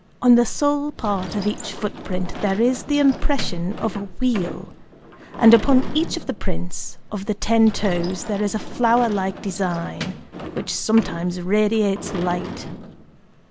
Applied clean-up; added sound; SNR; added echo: none; Sliding door / Slam; 14 dB; none.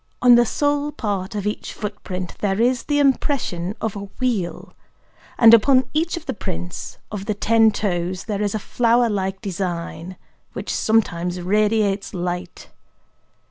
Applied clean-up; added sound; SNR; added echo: none; none; none; none.